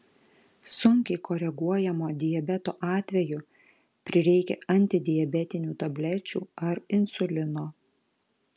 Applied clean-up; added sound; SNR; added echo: none; none; none; none.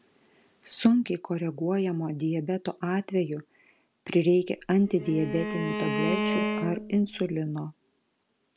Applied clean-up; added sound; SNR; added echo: none; Bowed string instrument; 3 dB; none.